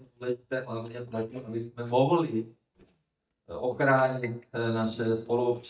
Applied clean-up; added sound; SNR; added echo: neural mask model DeepFilterNet 3.